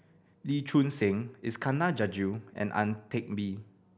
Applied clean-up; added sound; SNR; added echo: none; none; none; none.